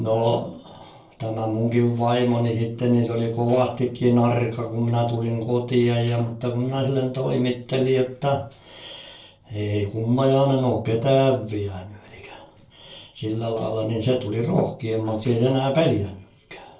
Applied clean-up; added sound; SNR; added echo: neural separator model SepFormer DNS4.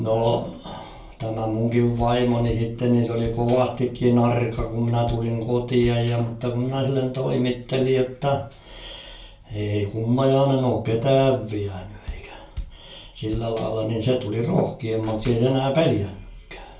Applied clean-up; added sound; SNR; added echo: none; Bass drum; 15 dB; reverberation time 0.3 s.